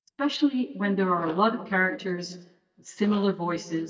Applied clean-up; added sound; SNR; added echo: neural mask model DeepFilterNet 3.